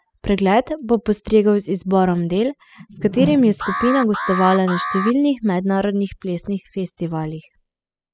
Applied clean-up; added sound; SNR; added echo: classical method spectral subtraction.